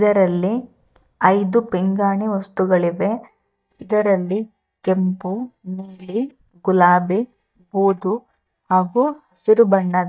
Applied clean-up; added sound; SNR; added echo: neural mask model DeepFilterNet 3.